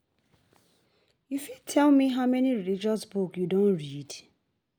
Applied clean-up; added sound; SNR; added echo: none; none; none; none.